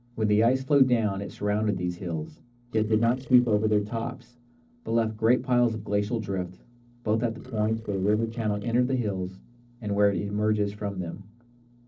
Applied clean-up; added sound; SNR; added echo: neural separator model SepFormer DNS4.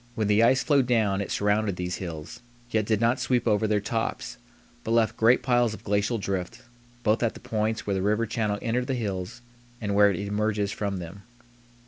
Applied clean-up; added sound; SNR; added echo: none; none; none; none.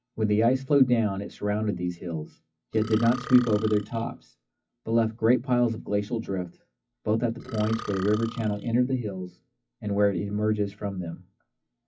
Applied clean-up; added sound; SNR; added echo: classical method WPE with log-MMSE.